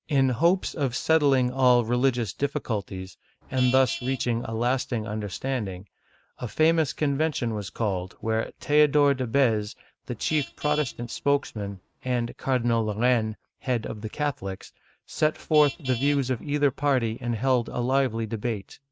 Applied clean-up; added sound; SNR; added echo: neural mask model RNNoise.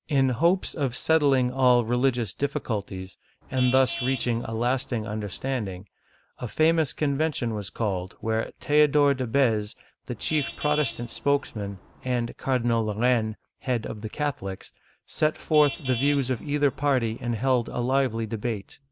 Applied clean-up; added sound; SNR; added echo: none; Traffic noise, roadway noise / Vehicle horn, car horn, honking; 12 dB; none.